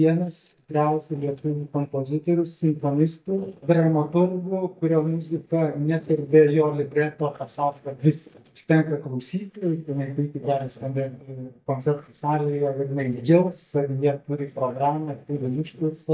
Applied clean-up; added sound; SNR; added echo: neural mask model DeepFilterNet 3.